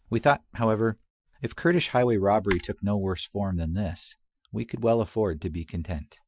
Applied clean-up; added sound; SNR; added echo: classical method Wiener filter.